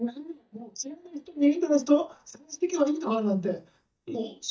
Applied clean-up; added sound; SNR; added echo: neural mask model DeepFilterNet 3.